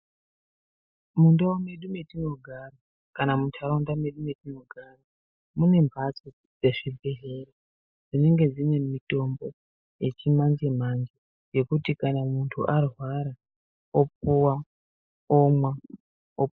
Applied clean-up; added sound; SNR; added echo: neural mask model Resemble Enhance denoiser.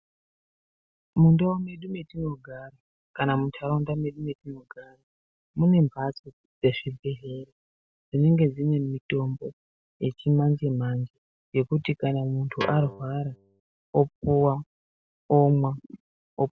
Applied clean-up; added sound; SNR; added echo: none; Guitar; 11 dB; none.